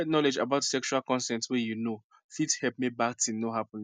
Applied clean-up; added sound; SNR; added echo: none; none; none; none.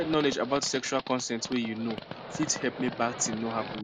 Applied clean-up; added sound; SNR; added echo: none; Livestock, farm animals, working animals; 10 dB; none.